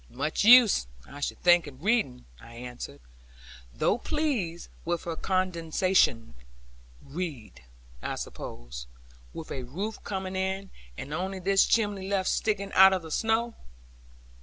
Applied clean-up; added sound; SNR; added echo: none; none; none; none.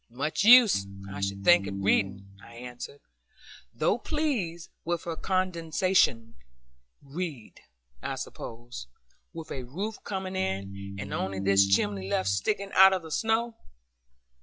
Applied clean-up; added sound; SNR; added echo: classical method log-MMSE.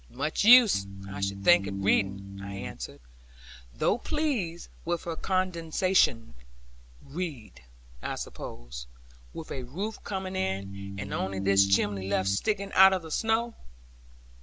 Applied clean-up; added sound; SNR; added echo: none; Organ; 5 dB; none.